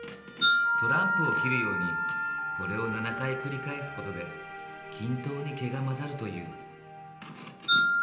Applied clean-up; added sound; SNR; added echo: none; Wind chime; -4 dB; reverberation time 0.9 s.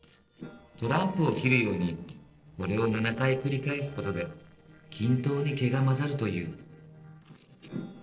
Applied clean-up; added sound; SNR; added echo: neural separator model SepFormer DNS4.